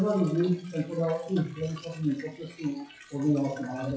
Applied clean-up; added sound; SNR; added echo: classical method WPE with log-MMSE.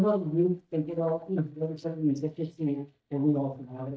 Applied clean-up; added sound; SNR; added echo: neural mask model DeepFilterNet 3.